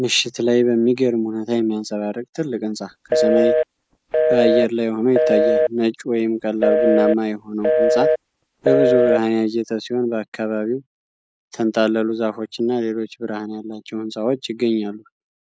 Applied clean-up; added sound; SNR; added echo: none; Telephone; -3 dB; none.